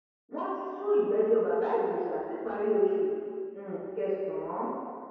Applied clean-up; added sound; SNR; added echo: none; none; none; reverberation time 2.2 s.